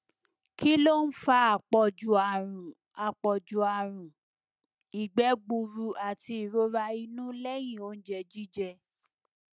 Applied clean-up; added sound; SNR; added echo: none; none; none; none.